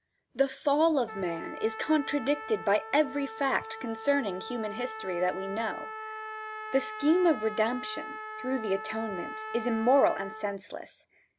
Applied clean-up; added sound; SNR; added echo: none; Trumpet; 11 dB; none.